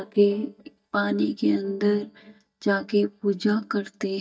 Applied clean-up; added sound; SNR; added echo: neural mask model DeepFilterNet 3.